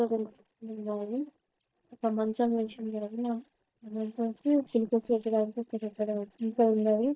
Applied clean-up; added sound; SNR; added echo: neural mask model DeepFilterNet 3.